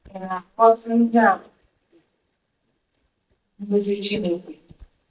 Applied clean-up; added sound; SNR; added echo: neural mask model DeepFilterNet 3.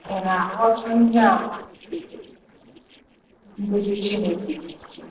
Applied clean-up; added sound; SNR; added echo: neural separator model SepFormer DNS4.